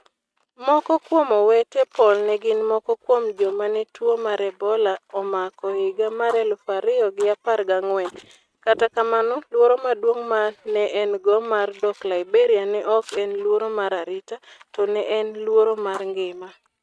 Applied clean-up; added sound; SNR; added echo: neural mask model RNNoise.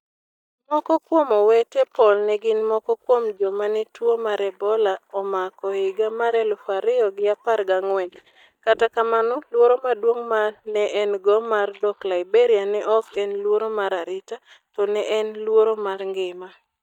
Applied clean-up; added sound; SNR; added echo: neural mask model DeepFilterNet 3.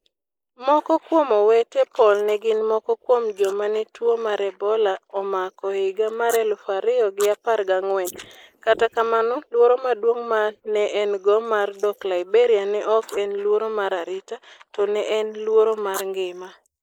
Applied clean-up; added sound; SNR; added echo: neural mask model Resemble Enhance denoiser.